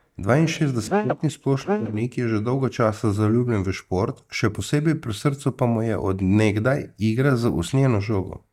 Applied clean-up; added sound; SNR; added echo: neural mask model DeepFilterNet 3.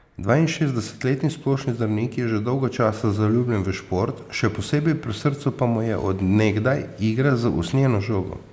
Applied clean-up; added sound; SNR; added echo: none; none; none; none.